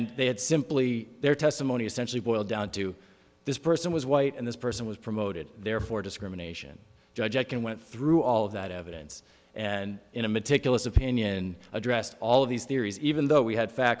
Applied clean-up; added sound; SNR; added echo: none; none; none; none.